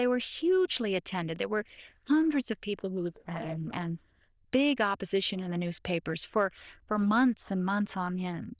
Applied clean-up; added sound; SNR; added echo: neural diffusion model UNIVERSE++.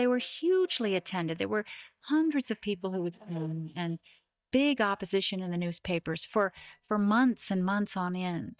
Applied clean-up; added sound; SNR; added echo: neural mask model DeepFilterNet 3.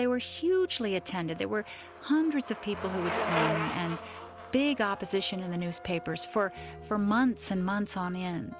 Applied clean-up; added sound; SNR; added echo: none; Bicycle; 9 dB; none.